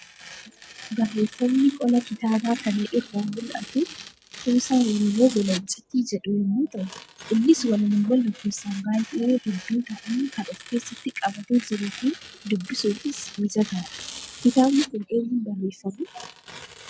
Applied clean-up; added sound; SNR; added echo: none; Tearing; 17 dB; none.